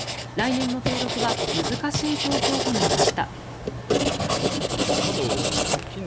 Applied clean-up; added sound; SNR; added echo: none; Writing; -5 dB; none.